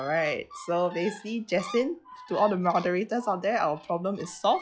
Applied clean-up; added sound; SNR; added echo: classical method log-MMSE.